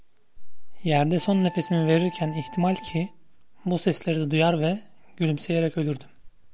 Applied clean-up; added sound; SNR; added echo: none; Wind instrument, woodwind instrument; 19 dB; none.